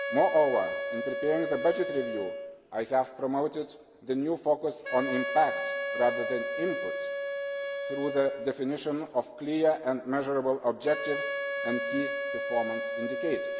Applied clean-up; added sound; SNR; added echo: none; Wind instrument, woodwind instrument; 5 dB; reverberation time 1.1 s.